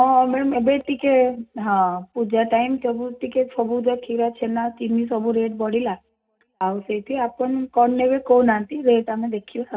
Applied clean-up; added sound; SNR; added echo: none; none; none; reverberation time 0.3 s.